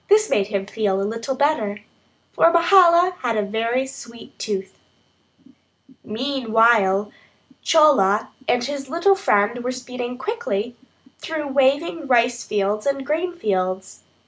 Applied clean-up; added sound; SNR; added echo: none; none; none; none.